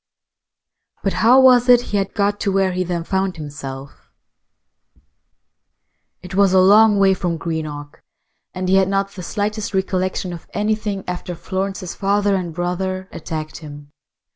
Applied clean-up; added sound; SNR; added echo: none; none; none; none.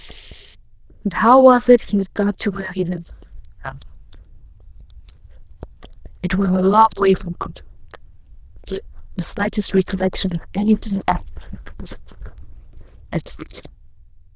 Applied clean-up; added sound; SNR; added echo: neural diffusion model UNIVERSE++.